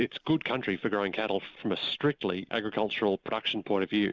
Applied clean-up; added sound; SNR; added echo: none; none; none; none.